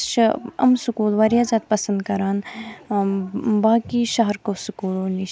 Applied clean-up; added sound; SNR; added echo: none; none; none; none.